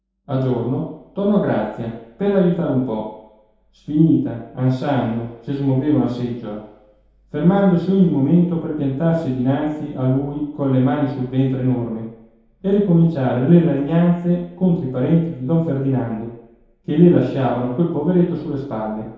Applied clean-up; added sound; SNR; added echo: none; none; none; reverberation time 0.8 s.